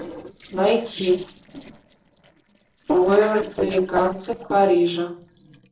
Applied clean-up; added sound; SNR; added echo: neural separator model SepFormer DNS4.